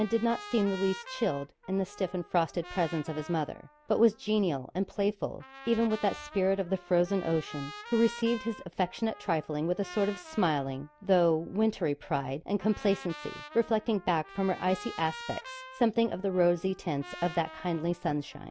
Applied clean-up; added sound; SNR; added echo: none; Trumpet; 17 dB; none.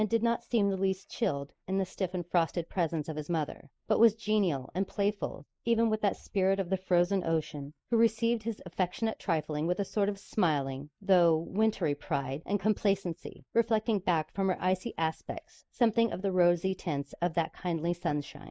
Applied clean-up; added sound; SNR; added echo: neural mask model Resemble Enhance denoiser.